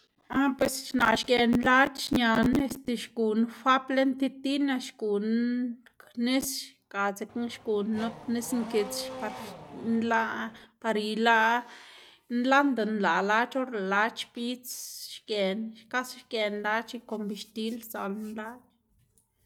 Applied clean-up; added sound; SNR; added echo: none; Race car, auto racing / Accelerating, revving, vroom; 15 dB; none.